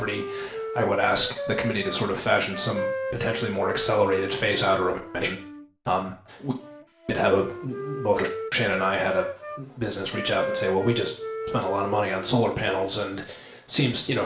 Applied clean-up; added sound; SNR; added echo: none; Wind instrument, woodwind instrument; 9 dB; reverberation time 0.4 s.